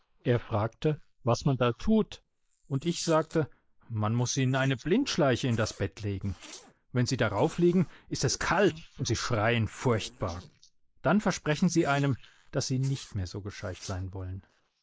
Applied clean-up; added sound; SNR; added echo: neural mask model Resemble Enhance denoiser.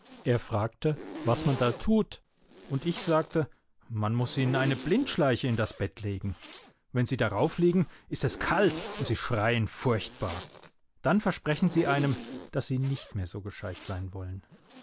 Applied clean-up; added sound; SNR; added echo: none; Zipper (clothing); 13 dB; none.